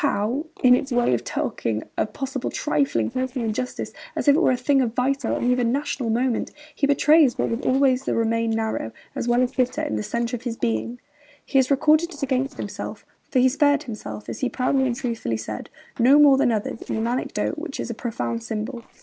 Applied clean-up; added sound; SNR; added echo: neural separator model SepFormer DNS4.